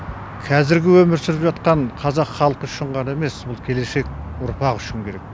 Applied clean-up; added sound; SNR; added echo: none; none; none; none.